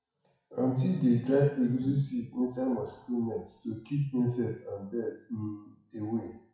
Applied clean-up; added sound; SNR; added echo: classical method WPE with log-MMSE.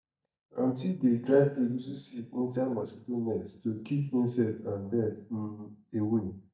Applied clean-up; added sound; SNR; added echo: neural mask model DeepFilterNet 3.